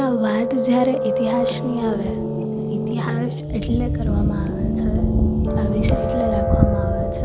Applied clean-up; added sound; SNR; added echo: none; Piano; 2 dB; none.